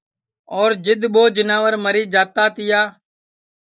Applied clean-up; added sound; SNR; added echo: neural mask model Resemble Enhance denoiser.